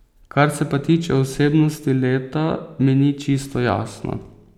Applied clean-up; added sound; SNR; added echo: none; none; none; none.